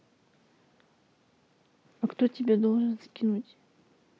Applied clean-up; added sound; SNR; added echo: none; none; none; none.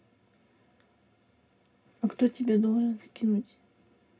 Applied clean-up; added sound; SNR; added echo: none; none; none; reverberation time 0.4 s.